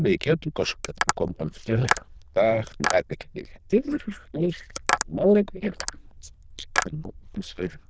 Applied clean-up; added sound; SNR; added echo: neural diffusion model UNIVERSE++.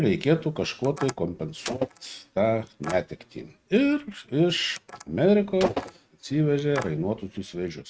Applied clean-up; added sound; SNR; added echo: neural mask model RNNoise.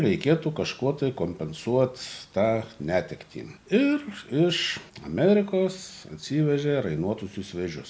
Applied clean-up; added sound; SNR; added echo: none; none; none; none.